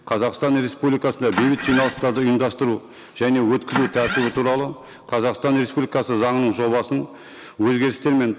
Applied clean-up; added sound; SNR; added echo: none; Engine starting; 8 dB; none.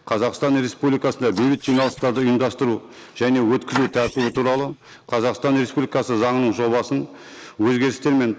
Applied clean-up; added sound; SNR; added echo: neural mask model Resemble Enhance denoiser.